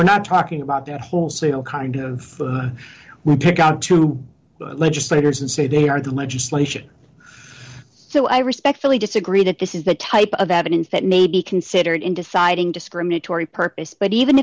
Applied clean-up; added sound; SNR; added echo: none; none; none; none.